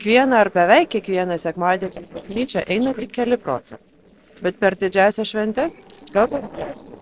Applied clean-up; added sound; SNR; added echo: neural separator model SepFormer DNS4.